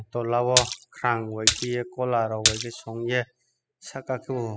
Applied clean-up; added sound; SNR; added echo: classical method spectral subtraction.